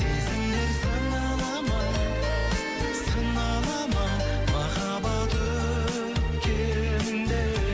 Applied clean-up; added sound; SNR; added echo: none; none; none; none.